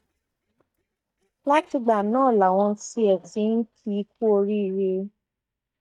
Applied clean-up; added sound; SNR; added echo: neural mask model DeepFilterNet 3.